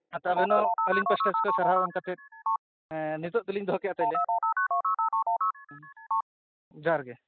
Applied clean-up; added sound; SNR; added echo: classical method spectral subtraction.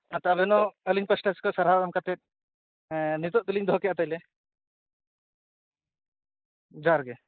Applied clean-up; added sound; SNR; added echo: neural mask model Resemble Enhance denoiser.